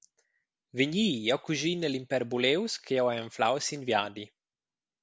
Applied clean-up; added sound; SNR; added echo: none; none; none; none.